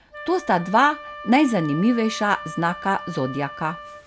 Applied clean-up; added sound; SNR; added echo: none; Wind instrument, woodwind instrument; 14 dB; none.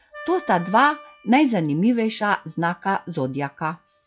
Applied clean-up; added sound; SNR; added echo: classical method log-MMSE.